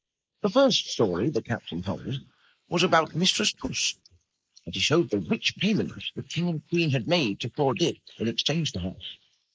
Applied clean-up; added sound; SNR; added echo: neural mask model Resemble Enhance denoiser.